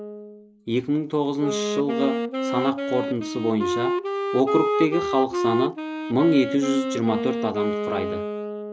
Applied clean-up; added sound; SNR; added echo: none; Wind instrument, woodwind instrument; 2 dB; none.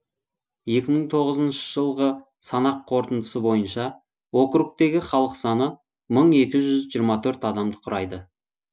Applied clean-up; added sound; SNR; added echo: none; none; none; none.